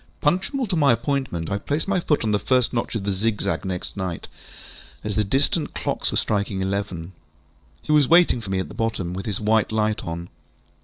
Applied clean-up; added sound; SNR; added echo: none; none; none; none.